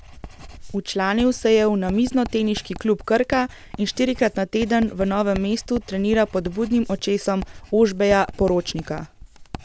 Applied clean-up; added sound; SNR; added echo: none; Writing; 16 dB; none.